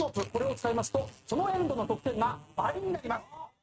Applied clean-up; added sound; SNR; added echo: neural mask model RNNoise.